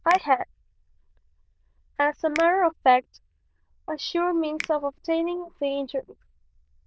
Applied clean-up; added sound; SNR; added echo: neural diffusion model UNIVERSE++.